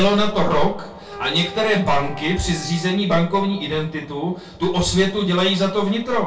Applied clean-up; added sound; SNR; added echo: none; Wind instrument, woodwind instrument; 17 dB; reverberation time 0.3 s.